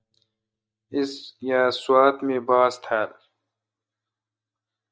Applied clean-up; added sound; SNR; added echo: neural mask model DeepFilterNet 3.